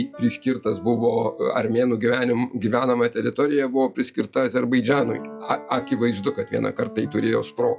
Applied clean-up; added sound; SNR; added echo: classical method log-MMSE.